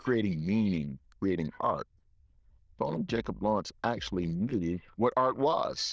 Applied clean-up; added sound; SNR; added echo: neural diffusion model UNIVERSE++.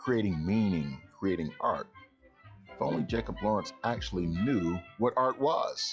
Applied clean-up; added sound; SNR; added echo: classical method log-MMSE.